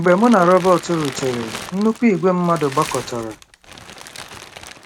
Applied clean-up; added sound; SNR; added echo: none; Crumpling, crinkling; 15 dB; none.